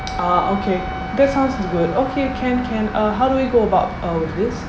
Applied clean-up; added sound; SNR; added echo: none; Wind instrument, woodwind instrument; 13 dB; none.